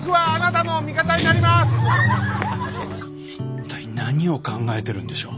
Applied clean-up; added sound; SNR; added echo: none; Guitar; 4 dB; none.